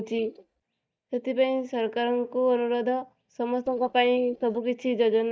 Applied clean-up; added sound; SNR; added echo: neural mask model DeepFilterNet 3.